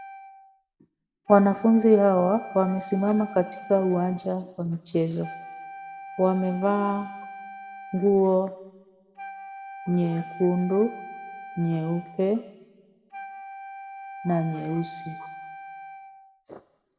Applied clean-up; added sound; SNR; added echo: none; Wind instrument, woodwind instrument; 15 dB; reverberation time 1.1 s.